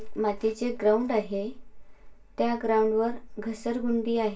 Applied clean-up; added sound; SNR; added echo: none; none; none; reverberation time 0.2 s.